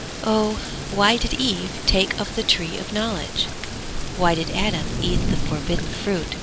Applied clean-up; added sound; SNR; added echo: none; Thunder / Rain; 3 dB; none.